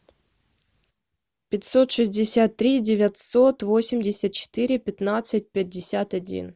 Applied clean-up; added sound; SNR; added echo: none; none; none; none.